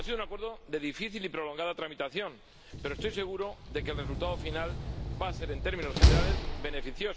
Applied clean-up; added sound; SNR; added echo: none; Slam; -4 dB; none.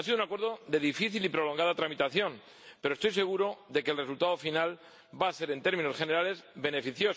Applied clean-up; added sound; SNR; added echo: none; none; none; none.